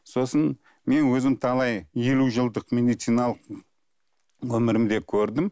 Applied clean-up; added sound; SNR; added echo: none; none; none; none.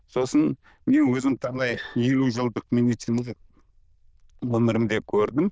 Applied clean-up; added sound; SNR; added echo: neural diffusion model UNIVERSE++.